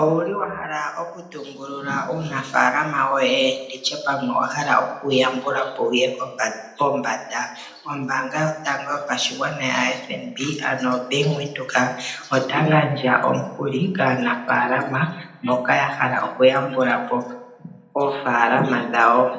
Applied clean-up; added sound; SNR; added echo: none; none; none; reverberation time 0.8 s.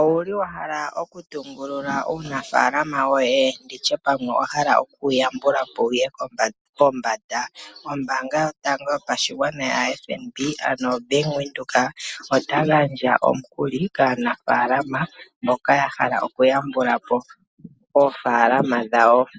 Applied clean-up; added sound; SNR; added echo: none; none; none; none.